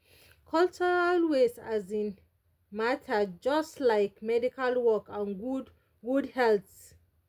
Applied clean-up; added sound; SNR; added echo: none; none; none; none.